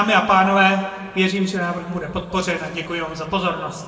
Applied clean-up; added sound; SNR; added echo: none; none; none; reverberation time 1.4 s.